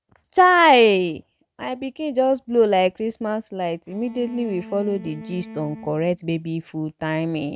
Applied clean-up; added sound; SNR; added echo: neural mask model RNNoise.